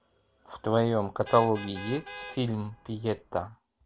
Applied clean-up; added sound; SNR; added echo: none; Vehicle horn, car horn, honking; 15 dB; none.